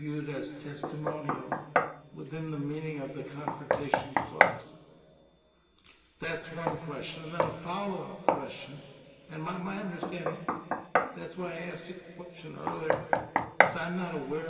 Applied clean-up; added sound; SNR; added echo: none; Knock; -4 dB; reverberation time 2.6 s.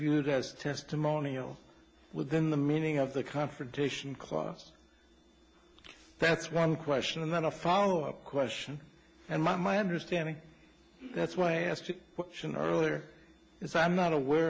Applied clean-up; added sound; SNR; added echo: none; none; none; none.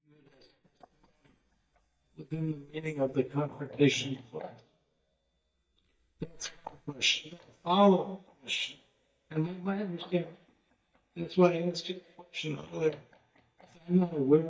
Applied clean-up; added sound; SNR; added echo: neural mask model DeepFilterNet 3.